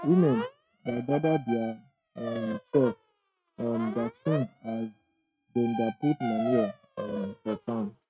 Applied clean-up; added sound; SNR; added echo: neural mask model RNNoise.